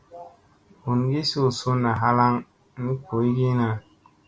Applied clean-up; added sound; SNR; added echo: none; none; none; none.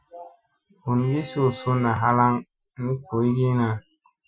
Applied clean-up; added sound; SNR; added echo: classical method Wiener filter.